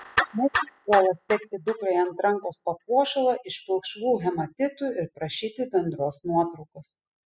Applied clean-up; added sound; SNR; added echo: classical method spectral subtraction.